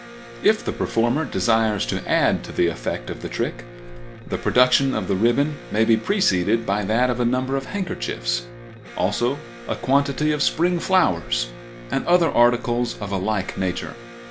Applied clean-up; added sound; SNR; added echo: none; Electric guitar; 16 dB; none.